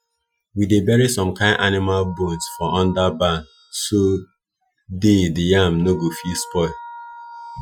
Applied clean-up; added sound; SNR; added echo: classical method Wiener filter.